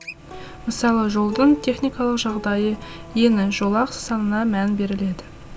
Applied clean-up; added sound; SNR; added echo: none; Acoustic guitar; 19 dB; none.